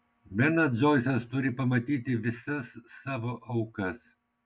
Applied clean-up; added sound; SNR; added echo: none; none; none; none.